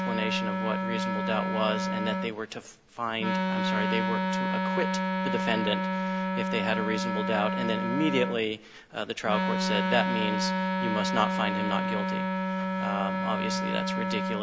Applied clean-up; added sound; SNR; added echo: none; Wind instrument, woodwind instrument; -3 dB; none.